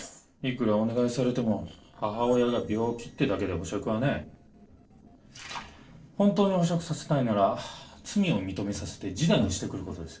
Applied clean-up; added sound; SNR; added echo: neural separator model SepFormer DNS4.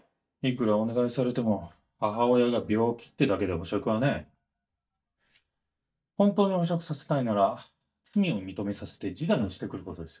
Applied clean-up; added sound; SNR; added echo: neural mask model DeepFilterNet 3.